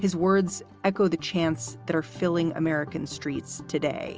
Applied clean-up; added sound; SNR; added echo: none; none; none; none.